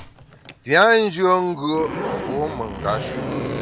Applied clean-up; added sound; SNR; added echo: none; Zipper (clothing); 8 dB; none.